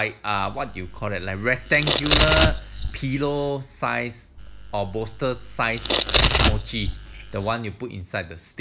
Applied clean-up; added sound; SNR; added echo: none; Domestic sounds, home sounds; -2 dB; none.